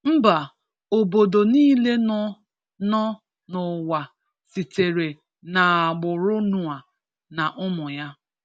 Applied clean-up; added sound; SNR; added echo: none; none; none; none.